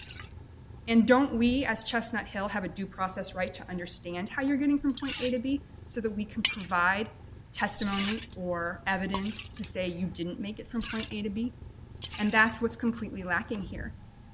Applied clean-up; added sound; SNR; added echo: none; Liquid; 11 dB; none.